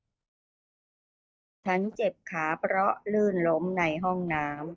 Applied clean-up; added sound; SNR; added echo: neural mask model DeepFilterNet 3.